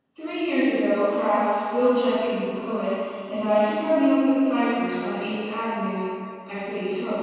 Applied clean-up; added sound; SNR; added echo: none; none; none; reverberation time 2.1 s.